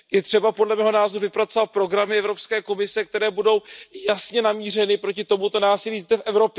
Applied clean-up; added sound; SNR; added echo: none; none; none; none.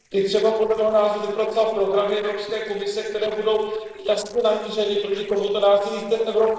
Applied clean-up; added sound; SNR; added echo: neural separator model SepFormer DNS4.